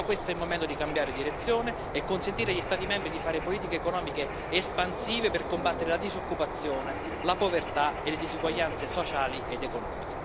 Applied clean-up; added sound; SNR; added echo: none; Bird; 4 dB; none.